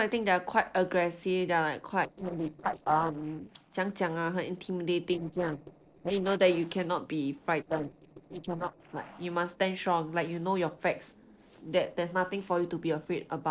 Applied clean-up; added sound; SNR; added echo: neural separator model SepFormer DNS4.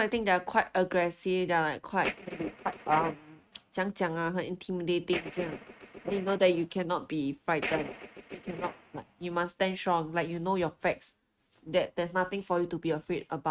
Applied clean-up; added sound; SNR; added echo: neural mask model RNNoise.